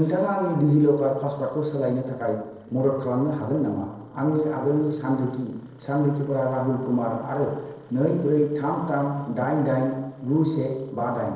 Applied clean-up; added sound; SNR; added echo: neural separator model SepFormer DNS4.